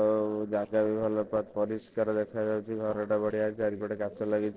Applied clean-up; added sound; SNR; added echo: neural separator model SepFormer DNS4.